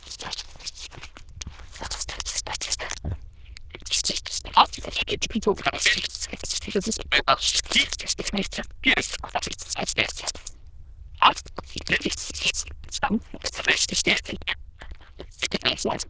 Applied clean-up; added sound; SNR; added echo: neural diffusion model UNIVERSE++.